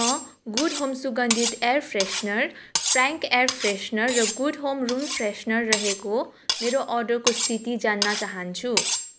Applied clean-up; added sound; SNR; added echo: none; Cutlery, silverware; 4 dB; none.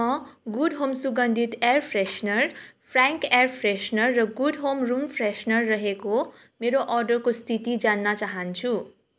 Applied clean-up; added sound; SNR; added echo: none; none; none; none.